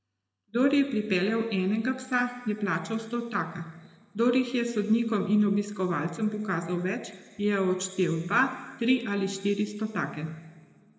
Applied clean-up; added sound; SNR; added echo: none; none; none; reverberation time 1.9 s.